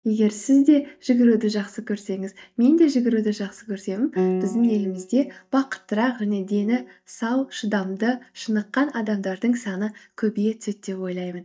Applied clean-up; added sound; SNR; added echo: neural mask model DeepFilterNet 3.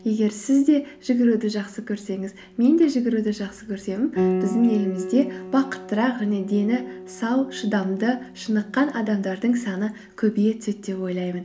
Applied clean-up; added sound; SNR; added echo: none; Piano; 11 dB; none.